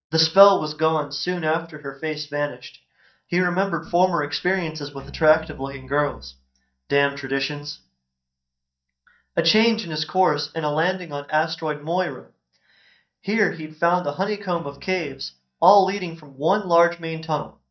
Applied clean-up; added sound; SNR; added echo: neural mask model DeepFilterNet 3.